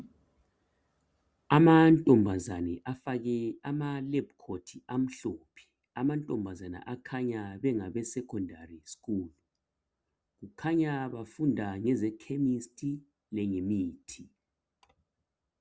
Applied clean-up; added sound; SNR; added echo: none; none; none; none.